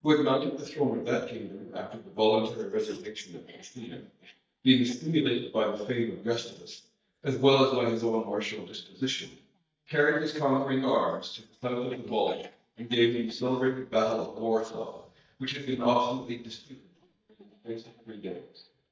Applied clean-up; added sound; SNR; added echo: neural mask model DeepFilterNet 3.